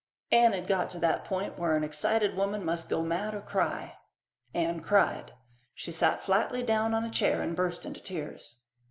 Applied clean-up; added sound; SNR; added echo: none; none; none; none.